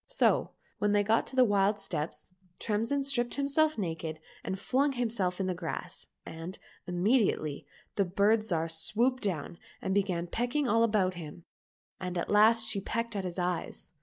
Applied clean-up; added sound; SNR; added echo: none; none; none; none.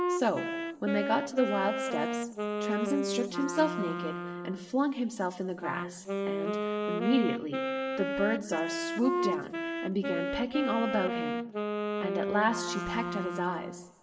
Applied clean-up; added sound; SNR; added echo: none; Wind instrument, woodwind instrument; 1 dB; reverberation time 1.4 s.